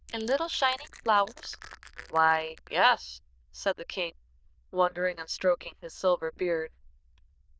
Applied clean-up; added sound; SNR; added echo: neural diffusion model UNIVERSE++.